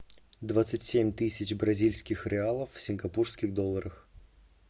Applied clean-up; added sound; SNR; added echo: none; none; none; none.